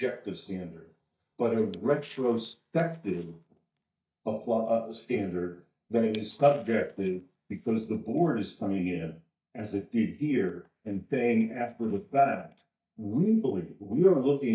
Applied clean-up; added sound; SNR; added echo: neural mask model DeepFilterNet 3.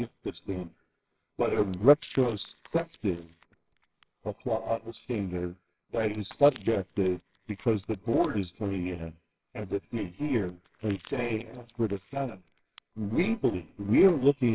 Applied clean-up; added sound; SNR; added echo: neural separator model SepFormer WHAMR!.